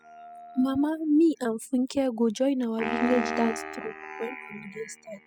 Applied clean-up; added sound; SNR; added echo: classical method spectral subtraction.